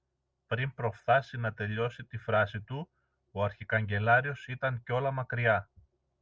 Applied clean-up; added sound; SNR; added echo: none; none; none; none.